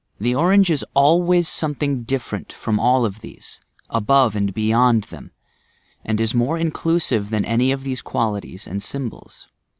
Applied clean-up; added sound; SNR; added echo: none; none; none; none.